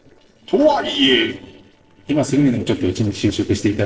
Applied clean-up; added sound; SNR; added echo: neural separator model SepFormer DNS4.